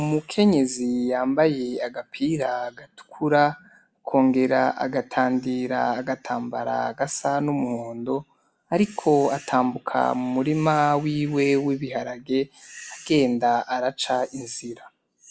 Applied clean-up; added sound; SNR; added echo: none; none; none; none.